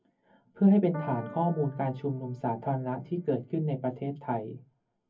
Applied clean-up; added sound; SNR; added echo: none; Piano; 18 dB; reverberation time 0.3 s.